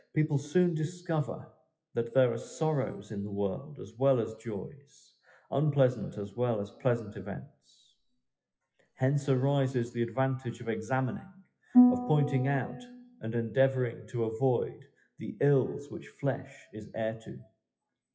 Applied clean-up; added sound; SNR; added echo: classical method WPE with log-MMSE.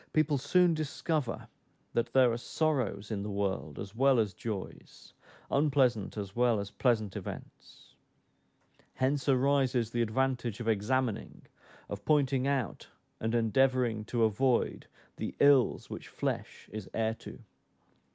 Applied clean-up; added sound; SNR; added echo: none; none; none; none.